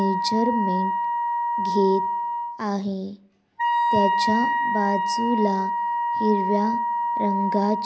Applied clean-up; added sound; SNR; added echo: none; Wind instrument, woodwind instrument; -2 dB; none.